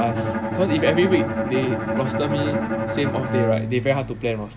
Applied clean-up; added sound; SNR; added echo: none; Bowed string instrument; 1 dB; none.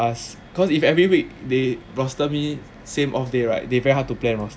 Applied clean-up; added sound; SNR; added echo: none; none; none; none.